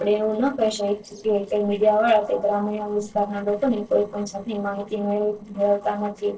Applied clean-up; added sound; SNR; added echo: neural separator model SepFormer DNS4.